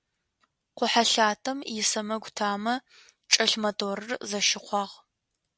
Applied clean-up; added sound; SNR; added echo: none; none; none; none.